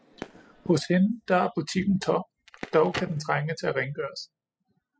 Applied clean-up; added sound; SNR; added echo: classical method spectral subtraction.